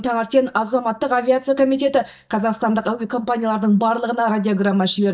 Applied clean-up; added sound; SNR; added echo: neural mask model DeepFilterNet 3.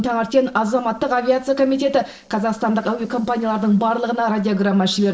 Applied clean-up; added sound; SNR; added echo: neural separator model SepFormer DNS4.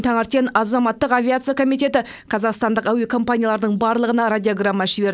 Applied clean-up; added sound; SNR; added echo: none; none; none; none.